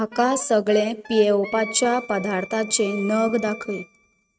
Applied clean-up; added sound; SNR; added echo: neural mask model RNNoise.